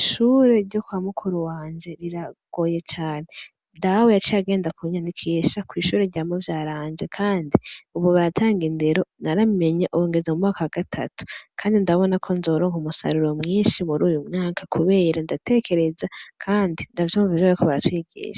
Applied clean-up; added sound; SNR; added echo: none; none; none; none.